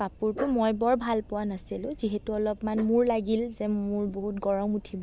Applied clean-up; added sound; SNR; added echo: none; Dog; 17 dB; none.